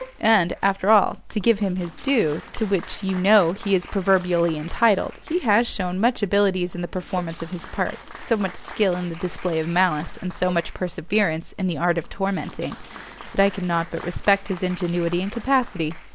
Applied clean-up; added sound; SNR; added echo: none; Applause + Bowed string instrument; 19 dB; none.